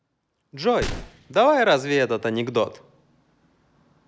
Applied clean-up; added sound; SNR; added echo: none; Gunshot, gunfire; 14 dB; none.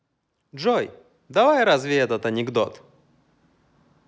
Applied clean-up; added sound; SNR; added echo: none; none; none; none.